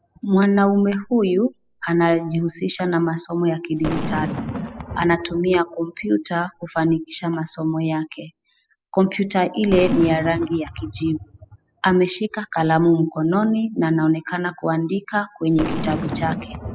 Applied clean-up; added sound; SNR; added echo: classical method spectral subtraction.